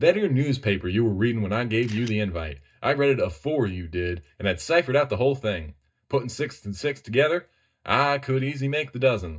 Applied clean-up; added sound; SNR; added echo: neural mask model DeepFilterNet 3.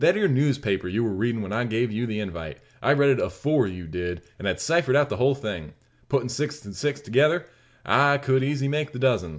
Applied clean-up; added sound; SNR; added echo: none; none; none; none.